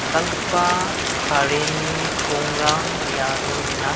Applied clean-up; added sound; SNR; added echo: none; Rain; -1 dB; none.